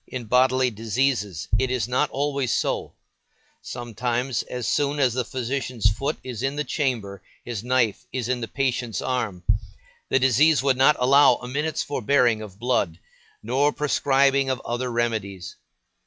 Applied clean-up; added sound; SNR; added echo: classical method log-MMSE.